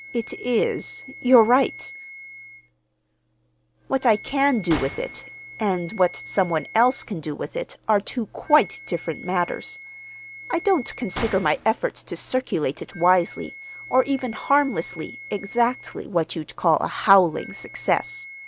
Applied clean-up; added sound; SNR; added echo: none; Gunshot, gunfire + Wind instrument, woodwind instrument; 16 dB; none.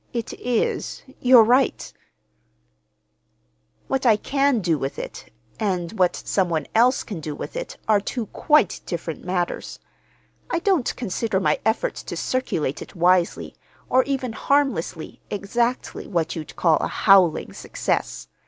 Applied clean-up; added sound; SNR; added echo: none; none; none; none.